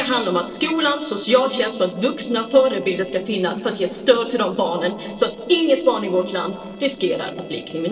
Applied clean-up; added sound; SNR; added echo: neural separator model SepFormer DNS4.